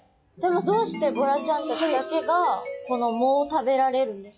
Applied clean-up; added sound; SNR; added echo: classical method log-MMSE.